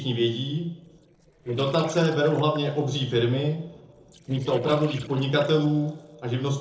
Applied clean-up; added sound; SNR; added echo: neural separator model SepFormer DNS4.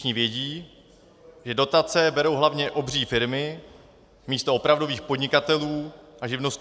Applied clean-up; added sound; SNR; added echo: none; none; none; none.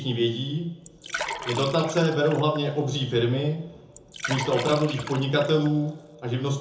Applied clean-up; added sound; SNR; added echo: none; Liquid; 11 dB; reverberation time 0.6 s.